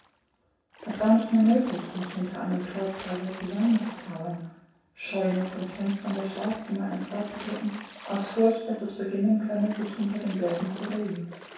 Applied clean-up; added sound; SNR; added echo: none; Splash, splatter; 17 dB; reverberation time 0.7 s.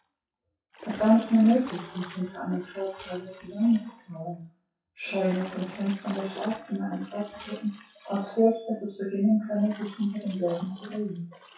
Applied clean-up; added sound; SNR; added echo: classical method WPE with log-MMSE.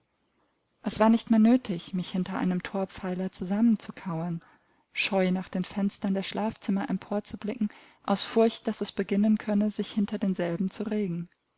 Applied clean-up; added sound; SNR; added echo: none; none; none; none.